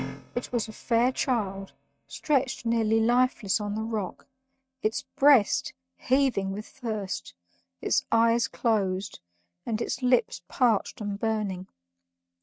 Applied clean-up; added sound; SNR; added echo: neural mask model RNNoise.